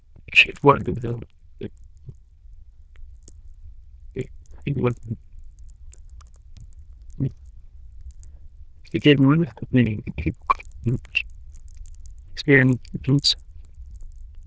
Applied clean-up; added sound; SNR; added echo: neural diffusion model UNIVERSE++.